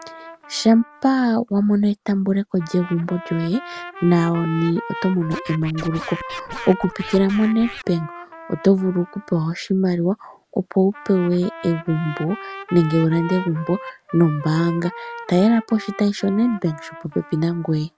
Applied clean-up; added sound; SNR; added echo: none; Trumpet + Scratching (performance technique); 15 dB; none.